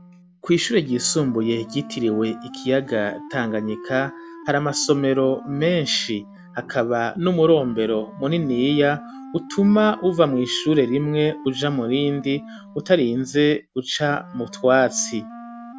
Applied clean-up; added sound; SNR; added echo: none; Wind instrument, woodwind instrument; 17 dB; none.